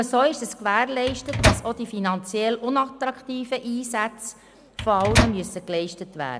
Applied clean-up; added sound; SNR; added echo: none; Microwave oven; 0 dB; none.